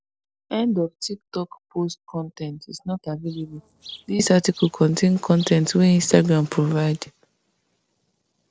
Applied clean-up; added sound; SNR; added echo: neural separator model SepFormer DNS4.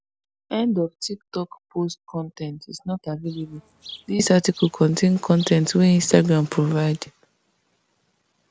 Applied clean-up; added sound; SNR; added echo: none; Insect; 20 dB; none.